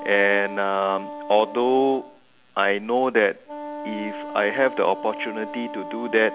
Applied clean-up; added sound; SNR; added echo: none; Wind instrument, woodwind instrument; 12 dB; none.